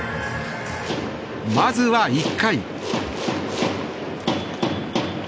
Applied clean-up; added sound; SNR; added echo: none; none; none; none.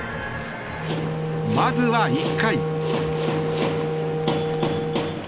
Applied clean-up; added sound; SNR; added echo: none; Wind instrument, woodwind instrument; 0 dB; none.